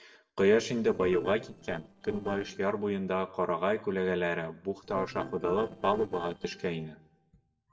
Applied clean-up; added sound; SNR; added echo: neural separator model SepFormer DNS4.